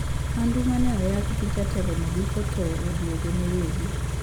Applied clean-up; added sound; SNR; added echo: none; Idling / Car; -3 dB; none.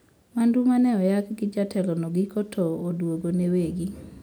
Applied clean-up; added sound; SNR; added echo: none; none; none; none.